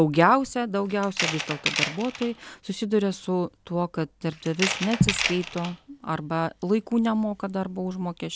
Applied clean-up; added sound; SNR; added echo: none; Tools; 5 dB; none.